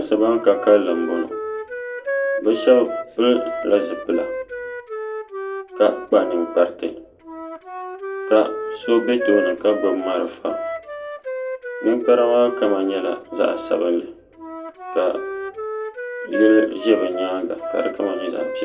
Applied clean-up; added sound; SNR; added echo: none; Wind instrument, woodwind instrument; 8 dB; reverberation time 0.2 s.